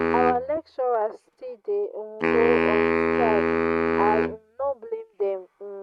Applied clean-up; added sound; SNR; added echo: neural mask model RNNoise.